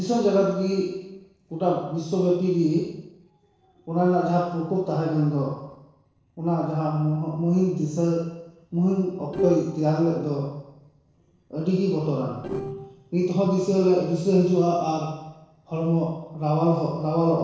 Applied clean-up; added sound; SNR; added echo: neural separator model SepFormer DNS4.